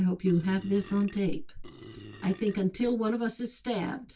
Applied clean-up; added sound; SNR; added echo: none; Burping, eructation; 18 dB; reverberation time 0.1 s.